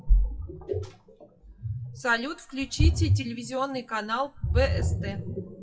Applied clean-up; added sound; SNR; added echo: classical method WPE with log-MMSE.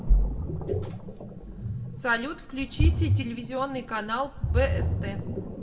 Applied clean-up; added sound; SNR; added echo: none; Ocean; -5 dB; reverberation time 1.2 s.